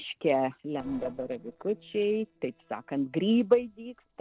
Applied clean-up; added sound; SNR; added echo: neural separator model SepFormer DNS4.